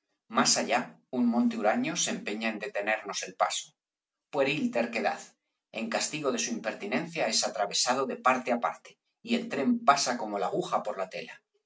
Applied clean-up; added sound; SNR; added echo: none; none; none; none.